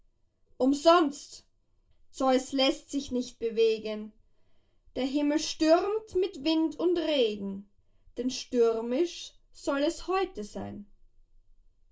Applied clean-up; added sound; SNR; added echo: none; none; none; reverberation time 0.2 s.